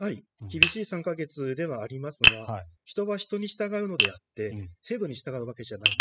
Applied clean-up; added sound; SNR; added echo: classical method spectral subtraction.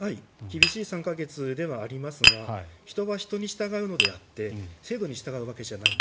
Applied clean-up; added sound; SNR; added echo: none; Tap; -4 dB; none.